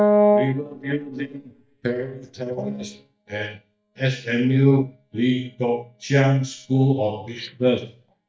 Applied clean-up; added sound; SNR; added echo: neural mask model DeepFilterNet 3.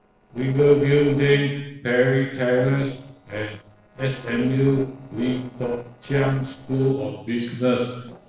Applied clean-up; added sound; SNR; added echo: neural separator model SepFormer DNS4.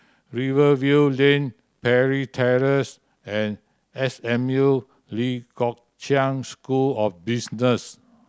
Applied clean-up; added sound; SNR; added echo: none; none; none; none.